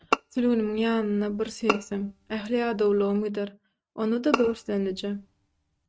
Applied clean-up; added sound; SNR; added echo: neural mask model RNNoise.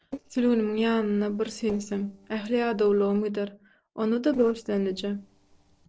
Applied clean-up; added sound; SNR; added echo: neural separator model SepFormer DNS4.